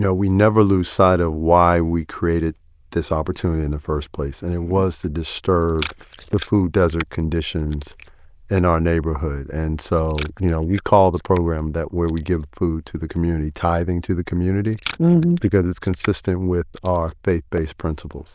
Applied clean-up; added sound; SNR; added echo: neural diffusion model UNIVERSE++.